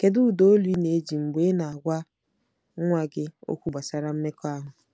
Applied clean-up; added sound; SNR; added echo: none; none; none; none.